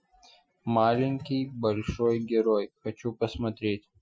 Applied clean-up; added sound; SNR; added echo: classical method Wiener filter.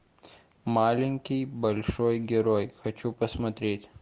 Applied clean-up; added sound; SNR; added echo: none; none; none; none.